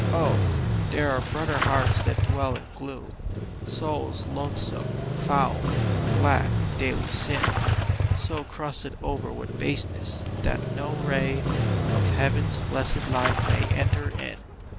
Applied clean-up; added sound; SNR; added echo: none; Engine starting / Motorcycle; -4 dB; none.